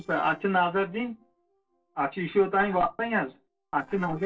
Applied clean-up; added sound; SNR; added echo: neural separator model SepFormer DNS4.